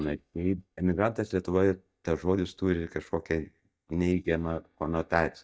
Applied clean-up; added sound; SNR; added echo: neural mask model DeepFilterNet 3.